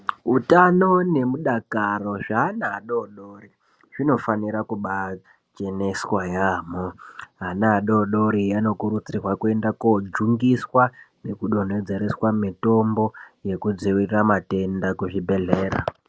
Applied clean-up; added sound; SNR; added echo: none; none; none; none.